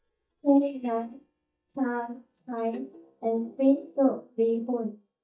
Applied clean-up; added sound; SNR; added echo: neural mask model DeepFilterNet 3.